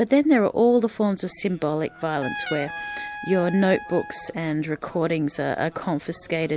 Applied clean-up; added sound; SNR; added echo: none; Trumpet; 13 dB; none.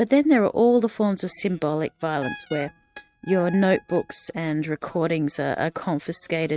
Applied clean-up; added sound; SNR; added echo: neural mask model RNNoise.